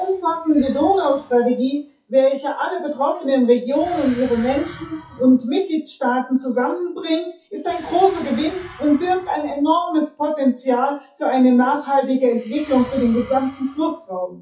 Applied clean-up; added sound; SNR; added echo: classical method WPE with log-MMSE.